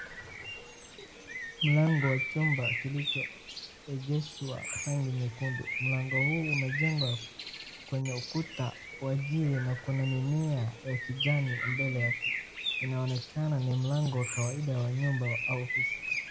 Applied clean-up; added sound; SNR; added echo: none; Bird; 5 dB; none.